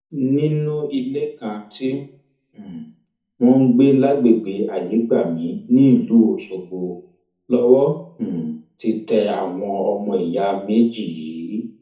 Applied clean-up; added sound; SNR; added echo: none; none; none; reverberation time 0.6 s.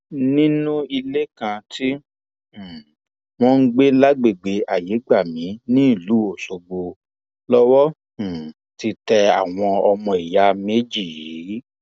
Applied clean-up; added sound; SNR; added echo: none; none; none; none.